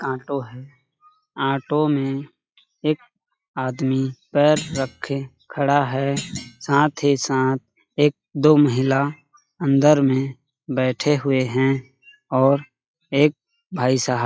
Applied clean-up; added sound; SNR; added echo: classical method log-MMSE.